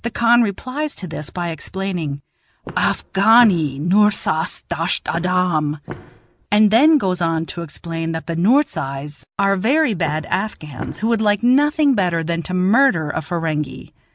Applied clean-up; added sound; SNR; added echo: none; Walk, footsteps; 18 dB; none.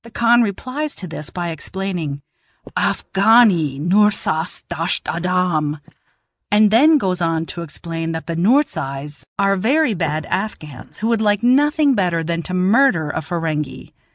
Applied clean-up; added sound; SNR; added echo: neural mask model DeepFilterNet 3.